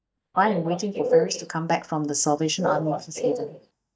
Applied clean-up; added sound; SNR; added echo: neural mask model DeepFilterNet 3.